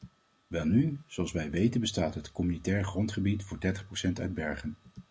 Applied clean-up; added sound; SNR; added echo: none; none; none; none.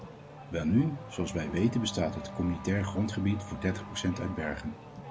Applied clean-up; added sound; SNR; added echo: none; Race car, auto racing / Accelerating, revving, vroom; 11 dB; none.